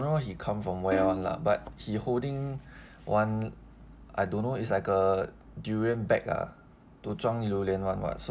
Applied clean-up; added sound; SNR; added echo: none; Bowed string instrument; 9 dB; none.